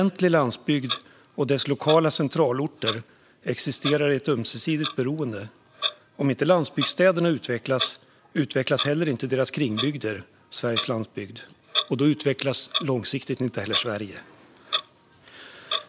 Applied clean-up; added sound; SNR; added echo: none; Clock; 10 dB; none.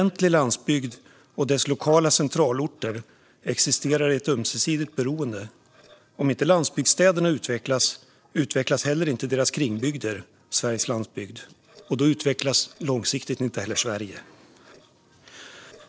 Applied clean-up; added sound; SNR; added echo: neural separator model SepFormer DNS4.